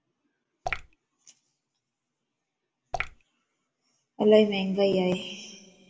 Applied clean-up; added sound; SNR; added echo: none; Drip / Water; 4 dB; reverberation time 0.9 s.